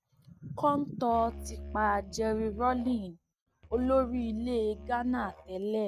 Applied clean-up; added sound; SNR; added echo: neural mask model RNNoise.